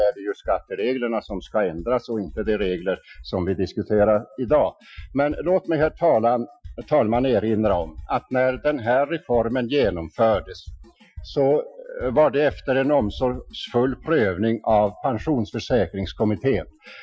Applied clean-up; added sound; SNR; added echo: classical method Wiener filter.